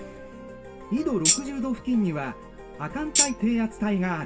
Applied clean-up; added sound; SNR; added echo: none; Tambourine; -3 dB; reverberation time 0.2 s.